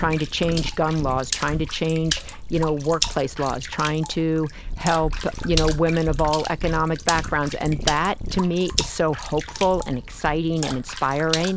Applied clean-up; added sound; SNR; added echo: none; Purr + Water / Splash, splatter; 6 dB; none.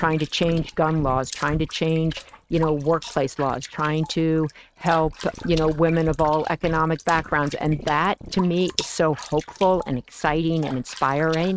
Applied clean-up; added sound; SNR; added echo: neural mask model RNNoise.